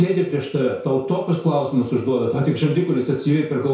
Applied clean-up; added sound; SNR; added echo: none; none; none; reverberation time 0.6 s.